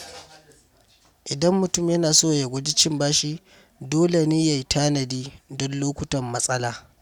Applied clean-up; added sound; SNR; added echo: none; none; none; none.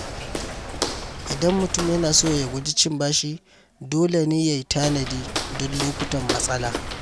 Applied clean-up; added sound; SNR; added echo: none; Walk, footsteps; 7 dB; none.